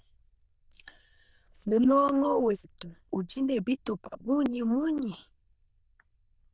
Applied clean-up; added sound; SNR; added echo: neural diffusion model UNIVERSE++.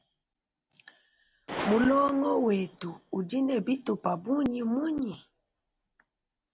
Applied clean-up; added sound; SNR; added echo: none; Gunshot, gunfire; 15 dB; none.